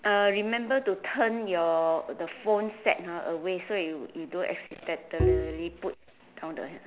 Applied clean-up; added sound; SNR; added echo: none; Bowed string instrument; 0 dB; none.